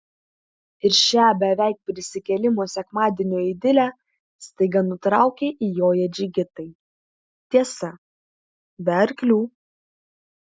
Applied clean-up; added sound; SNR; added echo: none; none; none; none.